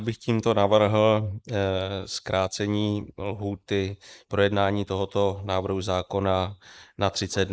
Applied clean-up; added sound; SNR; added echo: neural mask model Resemble Enhance denoiser.